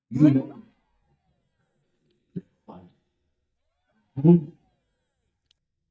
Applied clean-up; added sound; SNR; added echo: neural mask model DeepFilterNet 3.